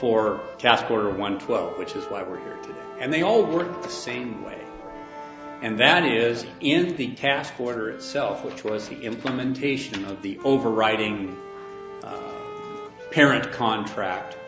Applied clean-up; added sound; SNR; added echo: none; Wind instrument, woodwind instrument + Musical instrument; 14 dB; none.